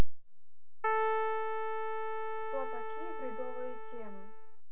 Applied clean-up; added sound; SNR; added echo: none; Keyboard (musical); 5 dB; reverberation time 0.1 s.